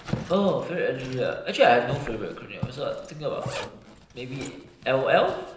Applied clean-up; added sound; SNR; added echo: none; Zipper (clothing); 13 dB; reverberation time 0.9 s.